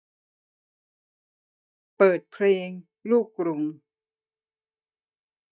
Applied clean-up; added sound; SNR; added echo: neural mask model DeepFilterNet 3.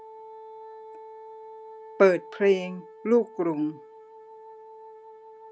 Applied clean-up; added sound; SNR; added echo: none; Wind instrument, woodwind instrument; 17 dB; none.